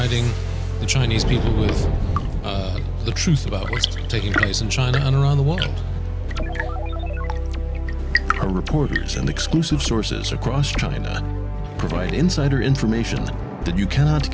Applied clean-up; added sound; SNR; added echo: none; Tap / Fill (with liquid) / Trickle, dribble / Chirp, tweet / Engine; 13 dB; none.